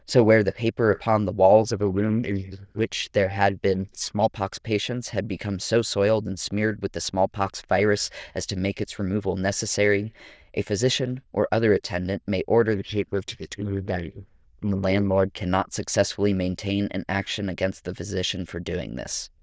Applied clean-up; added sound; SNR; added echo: neural diffusion model UNIVERSE++.